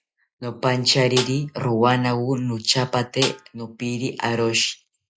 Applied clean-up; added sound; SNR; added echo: classical method log-MMSE.